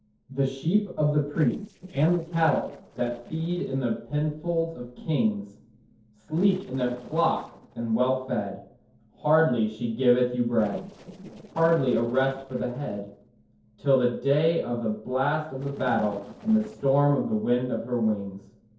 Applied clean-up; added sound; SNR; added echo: neural separator model SepFormer DNS4.